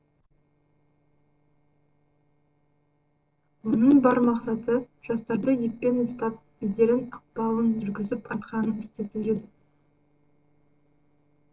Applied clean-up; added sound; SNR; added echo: neural separator model SepFormer DNS4.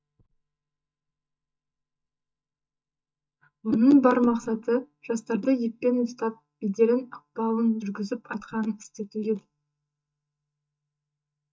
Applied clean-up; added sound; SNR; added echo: neural mask model DeepFilterNet 3.